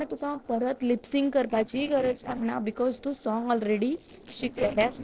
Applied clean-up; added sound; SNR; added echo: neural separator model SepFormer DNS4.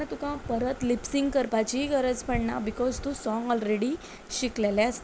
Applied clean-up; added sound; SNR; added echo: none; none; none; none.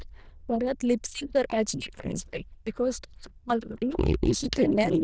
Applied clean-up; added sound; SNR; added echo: neural diffusion model UNIVERSE++.